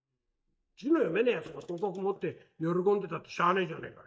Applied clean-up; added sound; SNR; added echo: neural mask model DeepFilterNet 3.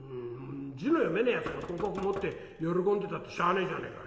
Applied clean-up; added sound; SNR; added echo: none; Knock; 14 dB; reverberation time 3.0 s.